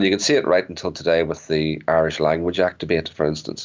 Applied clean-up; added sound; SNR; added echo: none; none; none; none.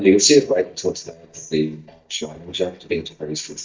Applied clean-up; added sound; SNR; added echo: neural mask model DeepFilterNet 3.